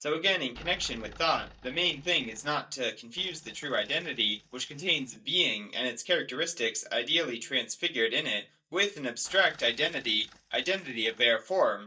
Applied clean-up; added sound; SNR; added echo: neural mask model DeepFilterNet 3.